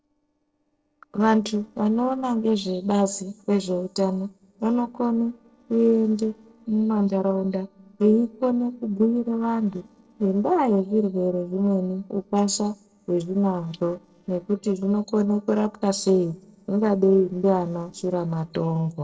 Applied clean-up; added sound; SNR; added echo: neural separator model SepFormer DNS4.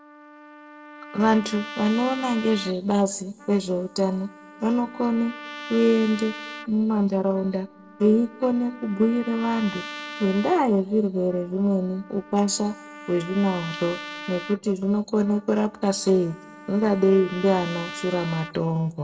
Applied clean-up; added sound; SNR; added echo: none; Trumpet; 15 dB; reverberation time 1.9 s.